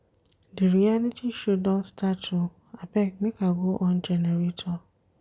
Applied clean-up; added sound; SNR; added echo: none; none; none; none.